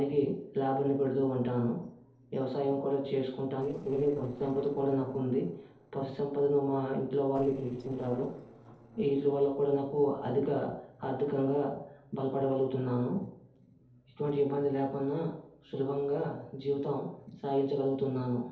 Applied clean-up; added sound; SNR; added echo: neural separator model SepFormer DNS4.